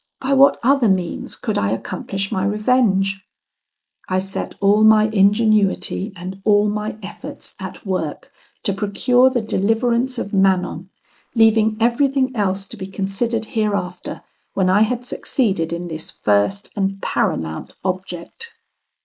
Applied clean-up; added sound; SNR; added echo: neural mask model Resemble Enhance denoiser.